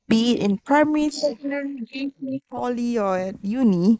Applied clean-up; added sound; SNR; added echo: neural mask model Resemble Enhance denoiser.